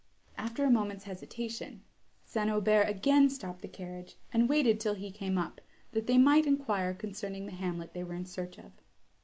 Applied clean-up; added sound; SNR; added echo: none; none; none; none.